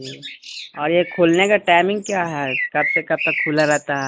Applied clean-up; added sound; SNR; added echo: none; Bird; 8 dB; none.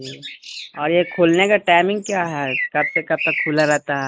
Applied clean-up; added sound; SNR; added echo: neural mask model RNNoise.